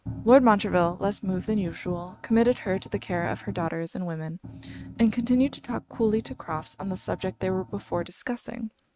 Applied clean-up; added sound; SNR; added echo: neural mask model RNNoise.